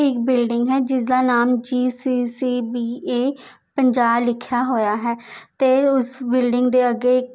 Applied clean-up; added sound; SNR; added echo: none; none; none; none.